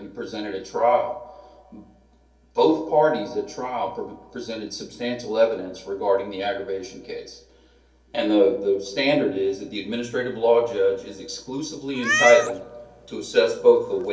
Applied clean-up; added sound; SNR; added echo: none; Meow; 4 dB; reverberation time 0.4 s.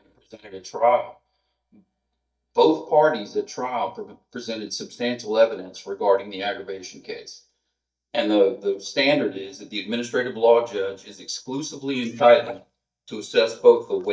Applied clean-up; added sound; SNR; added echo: neural mask model DeepFilterNet 3.